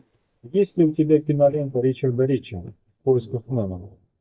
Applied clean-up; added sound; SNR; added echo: neural mask model DeepFilterNet 3.